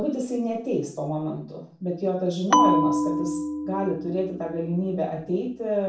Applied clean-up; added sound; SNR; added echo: none; Bell; -2 dB; reverberation time 0.4 s.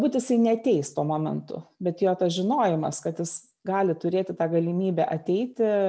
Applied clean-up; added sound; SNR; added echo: none; none; none; none.